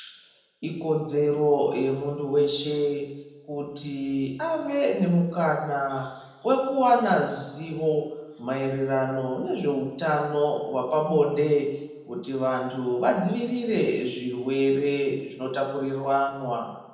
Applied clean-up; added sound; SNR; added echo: none; none; none; reverberation time 0.9 s.